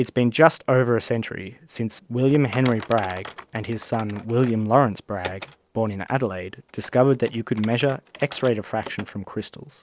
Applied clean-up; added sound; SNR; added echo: none; Typing; 19 dB; none.